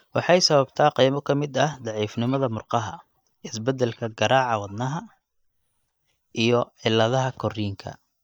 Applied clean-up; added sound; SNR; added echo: neural mask model DeepFilterNet 3.